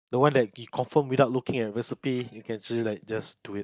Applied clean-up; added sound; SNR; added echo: neural mask model DeepFilterNet 3.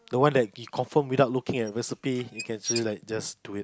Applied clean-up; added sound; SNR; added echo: none; Squeak / Dishes, pots, and pans; 12 dB; none.